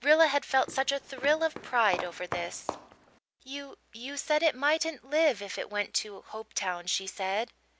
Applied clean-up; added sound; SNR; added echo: none; Walk, footsteps; 11 dB; none.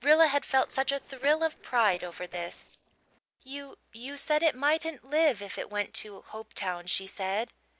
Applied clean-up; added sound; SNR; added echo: neural separator model SepFormer DNS4.